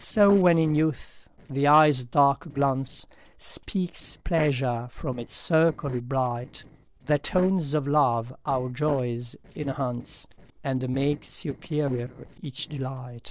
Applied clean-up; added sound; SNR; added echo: neural separator model SepFormer DNS4.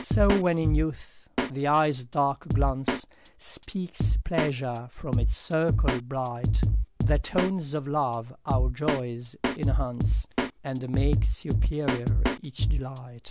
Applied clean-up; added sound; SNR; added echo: none; Drum kit; -2 dB; none.